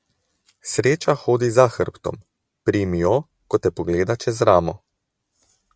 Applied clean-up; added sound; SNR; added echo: none; none; none; none.